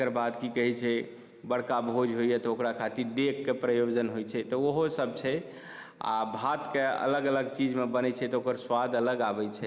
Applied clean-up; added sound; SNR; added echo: none; none; none; none.